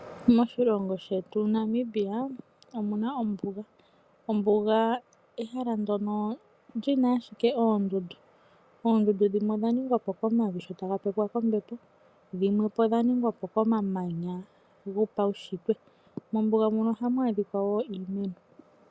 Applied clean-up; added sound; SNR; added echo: none; none; none; none.